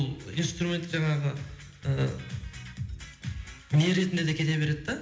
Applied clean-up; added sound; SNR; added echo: none; none; none; reverberation time 0.8 s.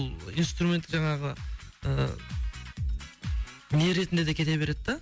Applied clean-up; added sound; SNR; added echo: none; none; none; none.